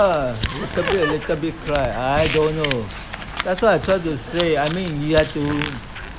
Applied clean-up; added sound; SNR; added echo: none; Crumpling, crinkling; 9 dB; none.